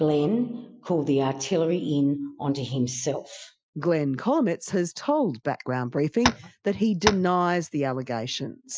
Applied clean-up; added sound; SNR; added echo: classical method Wiener filter.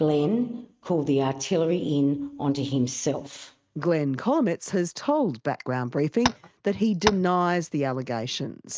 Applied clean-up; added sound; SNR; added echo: neural mask model RNNoise.